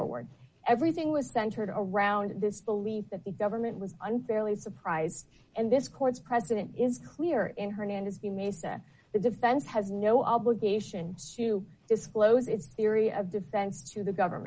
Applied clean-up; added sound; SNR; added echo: none; none; none; none.